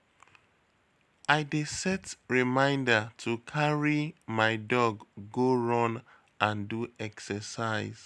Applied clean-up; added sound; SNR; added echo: none; none; none; none.